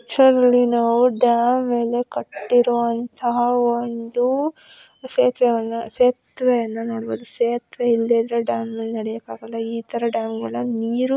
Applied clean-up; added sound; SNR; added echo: none; none; none; none.